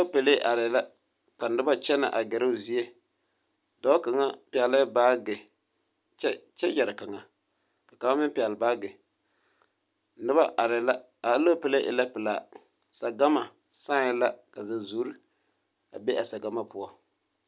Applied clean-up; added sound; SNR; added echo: none; none; none; none.